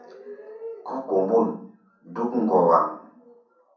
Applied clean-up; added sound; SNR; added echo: none; none; none; reverberation time 0.6 s.